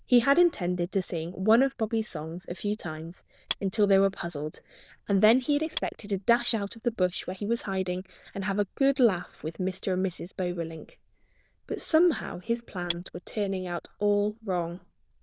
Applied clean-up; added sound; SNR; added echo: neural diffusion model UNIVERSE++.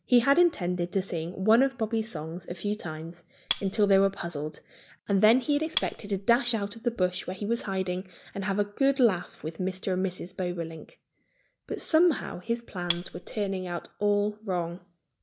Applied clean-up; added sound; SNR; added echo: none; Cutlery, silverware; 8 dB; none.